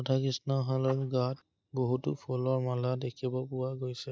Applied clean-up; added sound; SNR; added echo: neural mask model DeepFilterNet 3.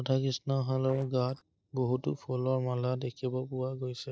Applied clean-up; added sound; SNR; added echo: neural separator model SepFormer DNS4.